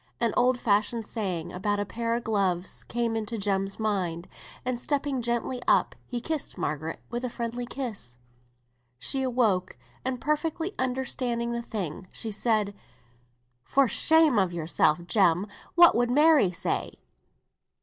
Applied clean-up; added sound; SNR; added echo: none; none; none; none.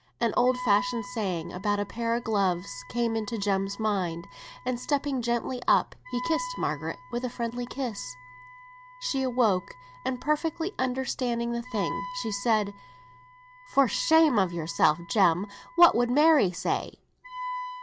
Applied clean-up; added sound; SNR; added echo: none; Wind instrument, woodwind instrument; 15 dB; none.